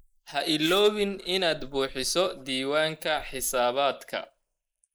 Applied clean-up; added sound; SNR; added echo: neural mask model Resemble Enhance denoiser.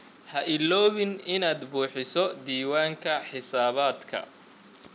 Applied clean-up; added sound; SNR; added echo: none; none; none; none.